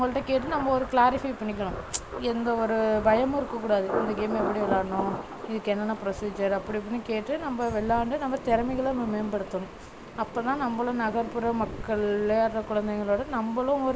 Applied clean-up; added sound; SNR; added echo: none; Thunder; 11 dB; none.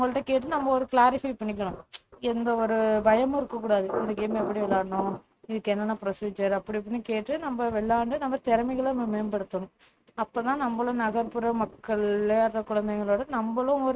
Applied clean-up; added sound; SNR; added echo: neural mask model RNNoise.